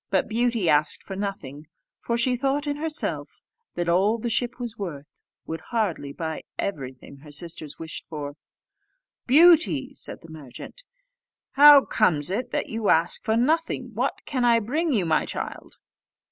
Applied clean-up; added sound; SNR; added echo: none; none; none; none.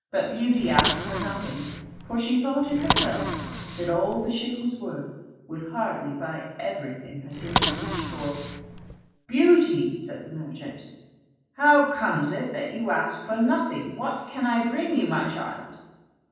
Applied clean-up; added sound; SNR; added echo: none; Bicycle; 1 dB; reverberation time 1.2 s.